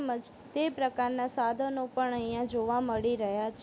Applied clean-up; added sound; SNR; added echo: none; none; none; none.